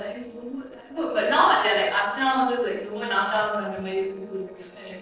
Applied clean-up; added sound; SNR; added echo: neural separator model SepFormer DNS4.